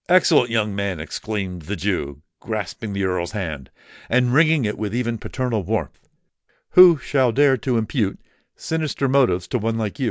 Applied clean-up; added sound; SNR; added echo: none; none; none; none.